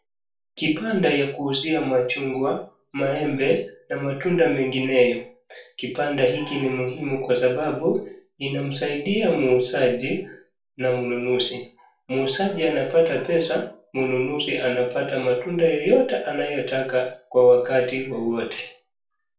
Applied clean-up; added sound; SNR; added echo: none; none; none; reverberation time 0.3 s.